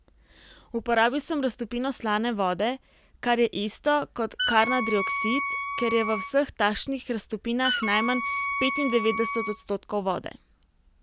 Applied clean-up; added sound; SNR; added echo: none; Wind instrument, woodwind instrument; 3 dB; none.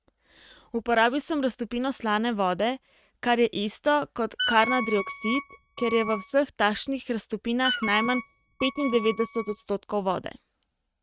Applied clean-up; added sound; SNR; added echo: neural mask model RNNoise.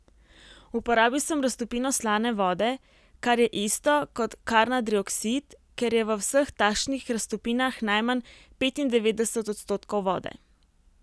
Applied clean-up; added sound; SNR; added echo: none; none; none; none.